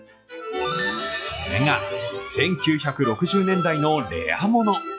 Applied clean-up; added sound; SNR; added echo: classical method log-MMSE.